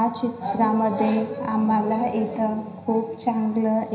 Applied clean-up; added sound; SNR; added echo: none; none; none; reverberation time 0.9 s.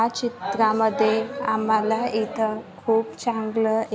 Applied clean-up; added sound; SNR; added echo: none; none; none; none.